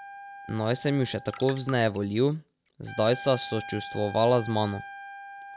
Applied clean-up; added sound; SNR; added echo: none; Trumpet + Trickle, dribble; 14 dB; none.